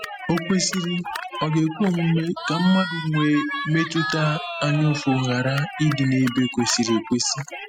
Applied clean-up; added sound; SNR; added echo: classical method spectral subtraction.